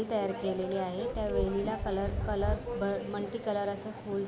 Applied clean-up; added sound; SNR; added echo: none; Microwave oven; 6 dB; none.